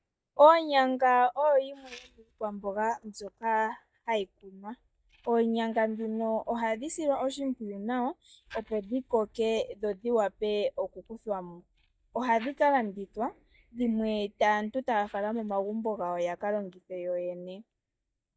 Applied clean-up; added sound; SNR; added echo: neural mask model DeepFilterNet 3.